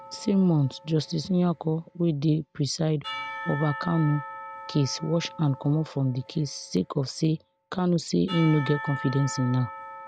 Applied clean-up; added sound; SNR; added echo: none; Church bell / Percussion; 14 dB; none.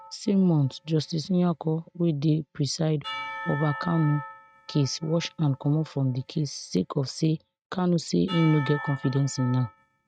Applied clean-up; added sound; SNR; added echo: neural mask model RNNoise.